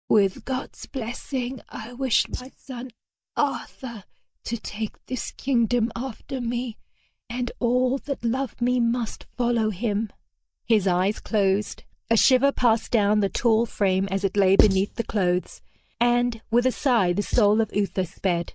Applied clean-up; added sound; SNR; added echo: neural mask model DeepFilterNet 3.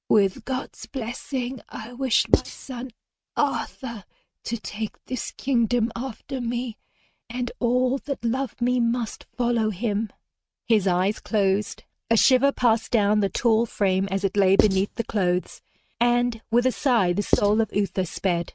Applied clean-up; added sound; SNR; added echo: neural mask model RNNoise.